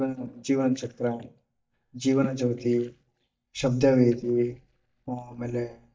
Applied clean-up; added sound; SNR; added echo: neural mask model DeepFilterNet 3.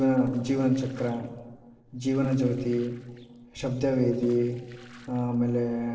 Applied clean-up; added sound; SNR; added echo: neural separator model SepFormer DNS4.